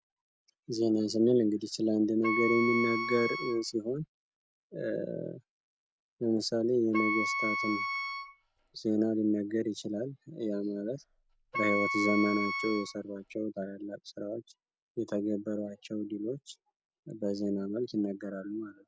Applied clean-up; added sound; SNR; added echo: none; Wind instrument, woodwind instrument; 3 dB; none.